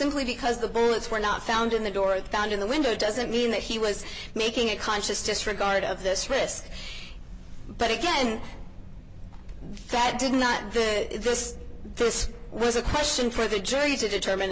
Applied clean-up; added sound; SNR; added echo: none; Piano; 18 dB; none.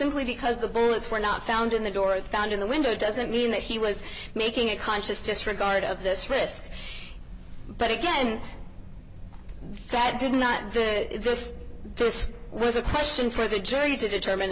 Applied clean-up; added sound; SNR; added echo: none; none; none; none.